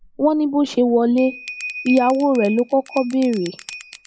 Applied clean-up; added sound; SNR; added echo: classical method log-MMSE.